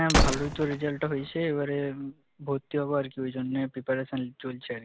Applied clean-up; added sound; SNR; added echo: none; Gunshot, gunfire; 1 dB; none.